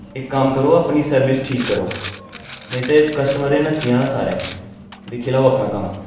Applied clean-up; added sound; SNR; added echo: none; Coin (dropping); 15 dB; reverberation time 0.9 s.